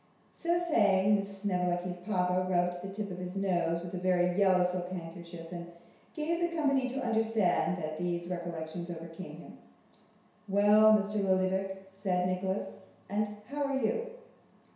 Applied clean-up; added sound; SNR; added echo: none; none; none; reverberation time 0.7 s.